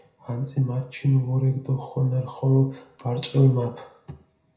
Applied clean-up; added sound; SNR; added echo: none; none; none; reverberation time 0.5 s.